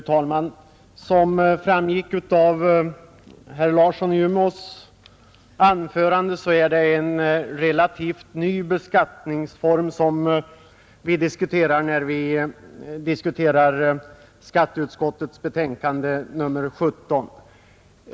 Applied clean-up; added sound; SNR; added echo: none; none; none; none.